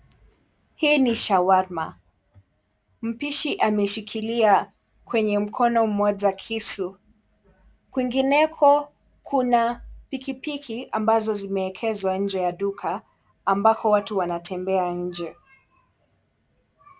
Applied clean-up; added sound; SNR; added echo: none; none; none; none.